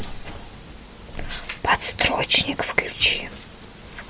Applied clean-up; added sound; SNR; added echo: none; none; none; none.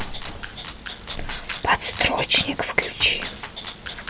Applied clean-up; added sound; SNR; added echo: none; Rattle (instrument); 11 dB; none.